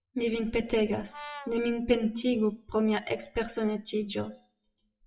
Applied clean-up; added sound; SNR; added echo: classical method WPE with log-MMSE.